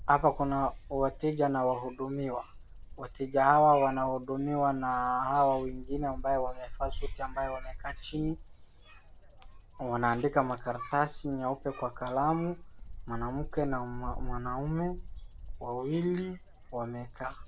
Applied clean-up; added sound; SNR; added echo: none; Bird vocalization, bird call, bird song; 10 dB; none.